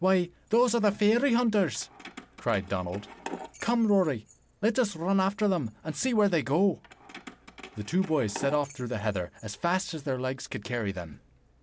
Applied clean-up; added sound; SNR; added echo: none; Keys jangling; 19 dB; none.